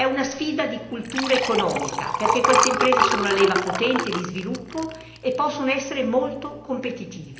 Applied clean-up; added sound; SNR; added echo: none; Liquid; 2 dB; reverberation time 0.8 s.